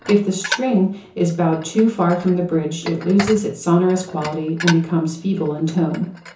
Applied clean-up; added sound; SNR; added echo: none; Dishes, pots, and pans; 14 dB; reverberation time 0.6 s.